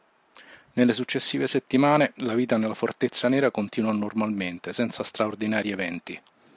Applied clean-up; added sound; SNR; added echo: none; none; none; none.